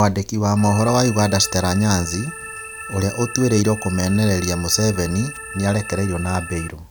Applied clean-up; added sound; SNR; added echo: none; Organ; 14 dB; none.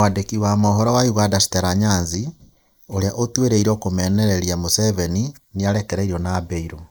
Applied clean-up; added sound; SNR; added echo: neural mask model Resemble Enhance denoiser.